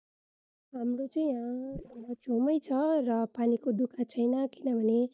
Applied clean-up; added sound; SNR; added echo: neural mask model DeepFilterNet 3.